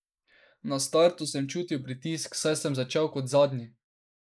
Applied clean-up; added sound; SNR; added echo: neural mask model Resemble Enhance denoiser.